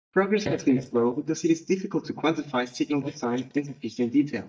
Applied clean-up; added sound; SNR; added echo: neural mask model DeepFilterNet 3.